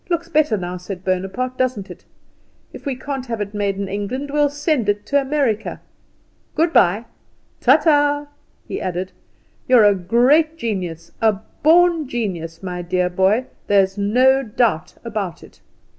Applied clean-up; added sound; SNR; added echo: none; none; none; none.